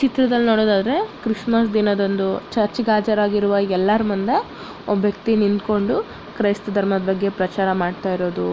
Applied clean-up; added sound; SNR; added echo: none; none; none; none.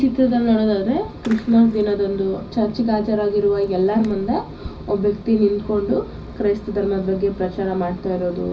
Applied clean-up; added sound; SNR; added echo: none; Fireworks; 19 dB; reverberation time 0.4 s.